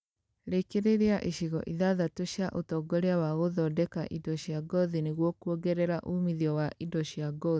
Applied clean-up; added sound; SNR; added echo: none; none; none; none.